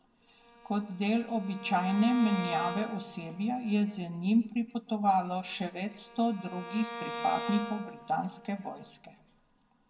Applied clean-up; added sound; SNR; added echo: none; Bowed string instrument; 12 dB; reverberation time 0.9 s.